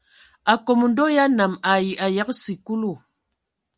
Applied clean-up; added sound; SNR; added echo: none; none; none; none.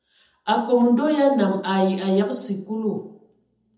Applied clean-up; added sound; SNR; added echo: none; none; none; reverberation time 0.7 s.